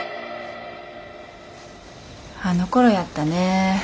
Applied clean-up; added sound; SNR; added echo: none; none; none; none.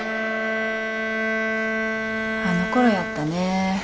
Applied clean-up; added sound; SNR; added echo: none; Bowed string instrument; 0 dB; none.